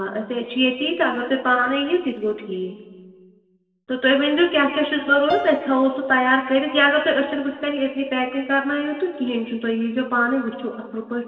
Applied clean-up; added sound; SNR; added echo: neural separator model SepFormer DNS4.